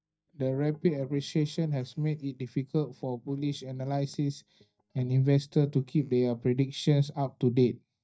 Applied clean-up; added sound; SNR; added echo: neural mask model DeepFilterNet 3.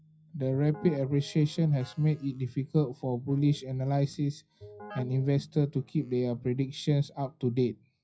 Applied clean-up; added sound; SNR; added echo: classical method WPE with log-MMSE.